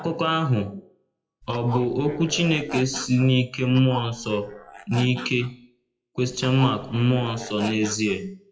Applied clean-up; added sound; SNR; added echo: classical method WPE with log-MMSE.